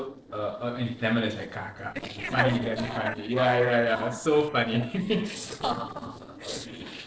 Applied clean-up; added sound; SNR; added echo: neural separator model SepFormer DNS4.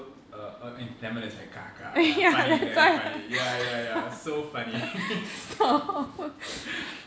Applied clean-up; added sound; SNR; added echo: none; none; none; none.